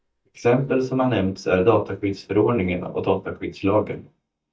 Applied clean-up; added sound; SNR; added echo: neural mask model DeepFilterNet 3.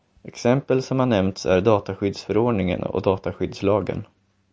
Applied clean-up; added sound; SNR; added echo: none; none; none; none.